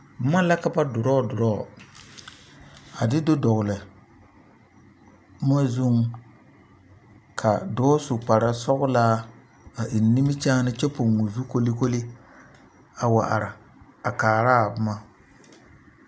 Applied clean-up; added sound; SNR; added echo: none; none; none; none.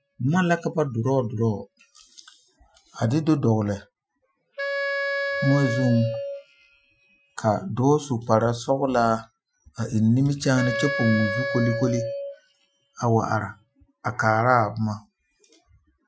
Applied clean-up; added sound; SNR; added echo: classical method Wiener filter.